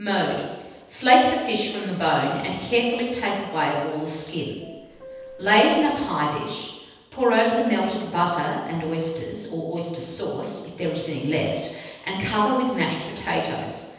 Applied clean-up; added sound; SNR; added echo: none; Subway, metro, underground / Doorbell; 20 dB; reverberation time 1.1 s.